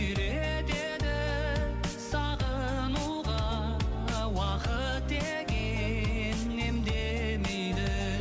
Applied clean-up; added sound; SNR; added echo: none; Brass instrument; 18 dB; none.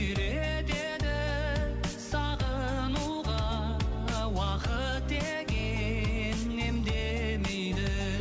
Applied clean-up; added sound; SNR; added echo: none; none; none; none.